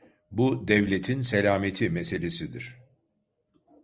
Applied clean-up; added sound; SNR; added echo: none; none; none; none.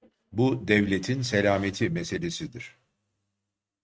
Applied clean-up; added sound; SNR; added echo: neural mask model RNNoise.